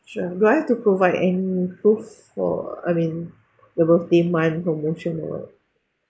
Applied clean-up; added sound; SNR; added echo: neural mask model Resemble Enhance denoiser.